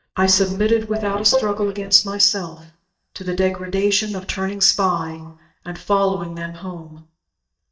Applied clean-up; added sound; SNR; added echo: neural mask model DeepFilterNet 3.